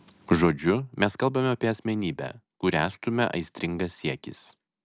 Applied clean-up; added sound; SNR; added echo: none; none; none; none.